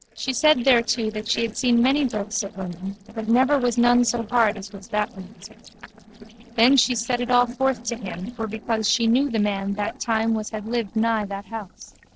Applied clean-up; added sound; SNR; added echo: neural separator model SepFormer DNS4.